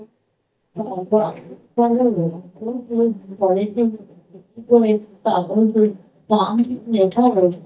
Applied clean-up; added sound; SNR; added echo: neural mask model DeepFilterNet 3.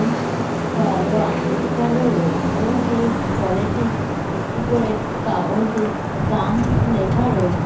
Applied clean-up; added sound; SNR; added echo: none; Traffic noise, roadway noise / Vehicle horn, car horn, honking; -2 dB; reverberation time 0.9 s.